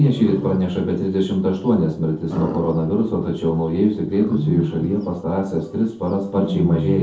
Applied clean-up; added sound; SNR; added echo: neural separator model SepFormer DNS4.